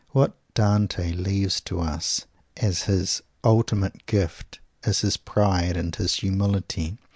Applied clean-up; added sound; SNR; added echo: none; none; none; none.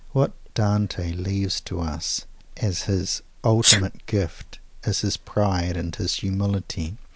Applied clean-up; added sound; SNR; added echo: none; Sneeze; 7 dB; none.